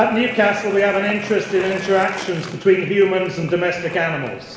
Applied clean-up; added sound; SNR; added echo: none; Skateboard; 17 dB; reverberation time 1.1 s.